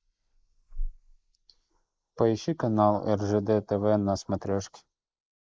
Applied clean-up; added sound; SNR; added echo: neural mask model Resemble Enhance denoiser.